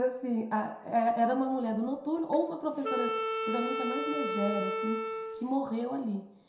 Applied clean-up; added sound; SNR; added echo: none; Wind instrument, woodwind instrument; 3 dB; reverberation time 0.7 s.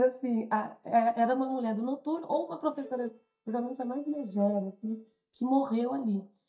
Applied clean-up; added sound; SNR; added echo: neural mask model DeepFilterNet 3.